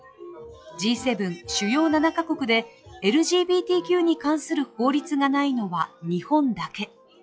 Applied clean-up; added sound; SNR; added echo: classical method log-MMSE.